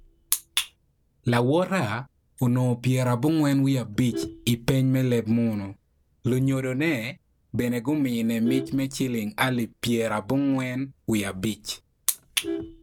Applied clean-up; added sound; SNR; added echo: none; Vehicle horn, car horn, honking; 17 dB; none.